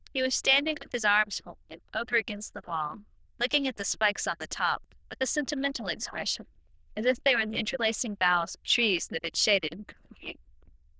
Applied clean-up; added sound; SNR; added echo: neural diffusion model UNIVERSE++.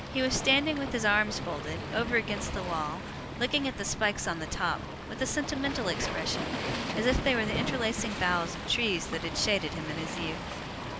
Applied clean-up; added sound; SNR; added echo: none; Waves, surf; 5 dB; none.